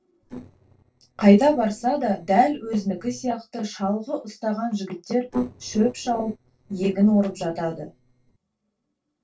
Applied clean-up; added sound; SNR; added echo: neural separator model SepFormer DNS4.